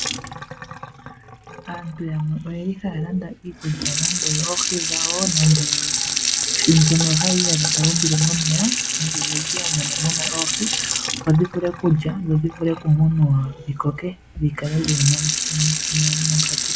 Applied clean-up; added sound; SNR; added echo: none; Sink (filling or washing) / Water tap, faucet; 2 dB; none.